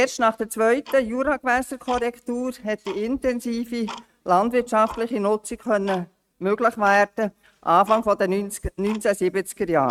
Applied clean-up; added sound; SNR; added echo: neural mask model RNNoise.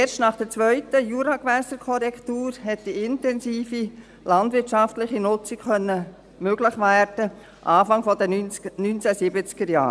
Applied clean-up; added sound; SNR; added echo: none; none; none; none.